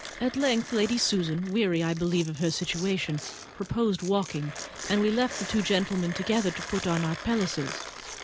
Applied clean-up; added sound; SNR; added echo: none; Tearing + Mechanisms; 12 dB; none.